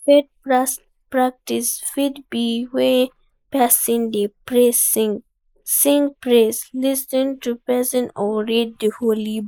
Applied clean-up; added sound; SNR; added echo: neural mask model Resemble Enhance denoiser.